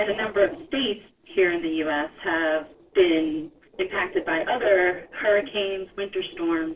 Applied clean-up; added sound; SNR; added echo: neural separator model SepFormer DNS4.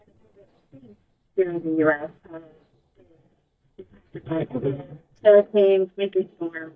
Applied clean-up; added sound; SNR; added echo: neural mask model DeepFilterNet 3.